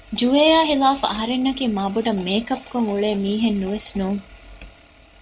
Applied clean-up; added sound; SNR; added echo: none; none; none; none.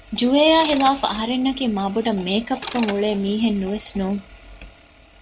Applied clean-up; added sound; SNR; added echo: none; Mechanisms; 17 dB; none.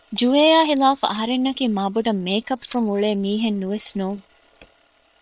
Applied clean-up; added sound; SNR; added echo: neural separator model SepFormer WHAM!.